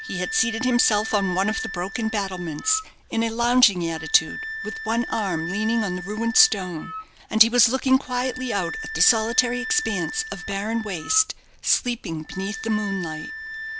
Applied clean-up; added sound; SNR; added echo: none; Wind instrument, woodwind instrument; 10 dB; none.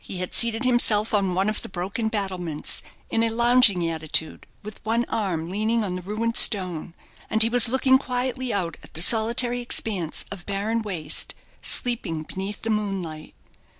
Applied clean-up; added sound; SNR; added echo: none; none; none; none.